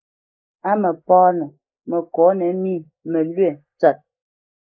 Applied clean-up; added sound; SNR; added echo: neural mask model Resemble Enhance denoiser.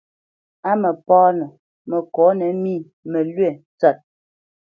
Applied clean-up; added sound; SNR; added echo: none; none; none; none.